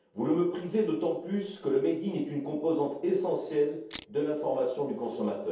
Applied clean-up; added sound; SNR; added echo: none; Camera; 16 dB; reverberation time 0.7 s.